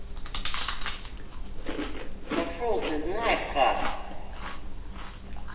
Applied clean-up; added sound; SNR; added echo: none; Chewing, mastication; -2 dB; reverberation time 2.4 s.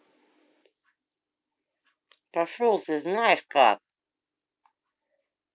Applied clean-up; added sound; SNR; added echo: none; none; none; none.